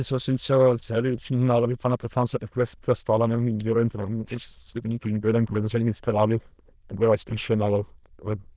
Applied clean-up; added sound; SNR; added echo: neural diffusion model UNIVERSE++.